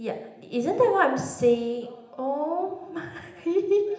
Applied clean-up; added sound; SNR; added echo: none; none; none; reverberation time 0.8 s.